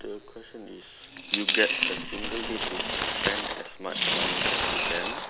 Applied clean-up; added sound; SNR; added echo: none; Coin (dropping); -5 dB; none.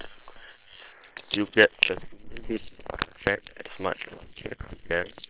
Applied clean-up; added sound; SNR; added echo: neural separator model SepFormer WHAM!.